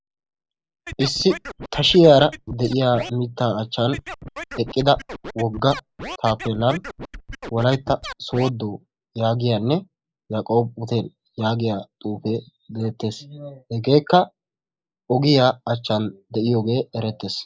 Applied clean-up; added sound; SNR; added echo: neural mask model Resemble Enhance denoiser.